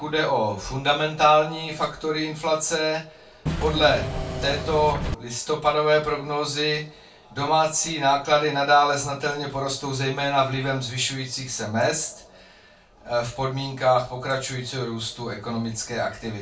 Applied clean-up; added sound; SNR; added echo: none; Engine / Mechanisms; 4 dB; reverberation time 0.2 s.